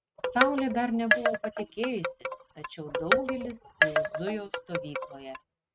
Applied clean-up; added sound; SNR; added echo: neural mask model RNNoise.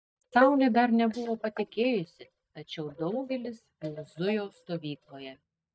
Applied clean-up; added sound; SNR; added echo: neural mask model DeepFilterNet 3.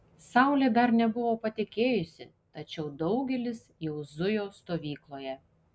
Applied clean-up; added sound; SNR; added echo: none; none; none; none.